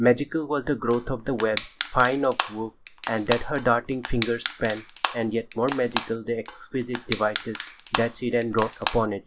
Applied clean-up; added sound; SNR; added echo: none; Crushing; 8 dB; none.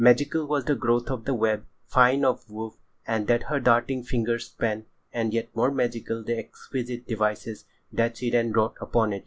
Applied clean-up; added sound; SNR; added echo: none; none; none; none.